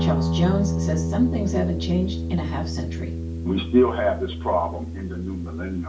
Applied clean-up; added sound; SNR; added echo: none; Guitar; 2 dB; reverberation time 0.3 s.